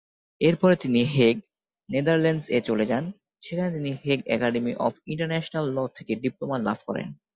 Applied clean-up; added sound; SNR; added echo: none; none; none; none.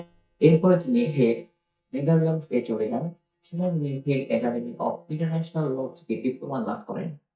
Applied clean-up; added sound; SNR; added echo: neural mask model DeepFilterNet 3.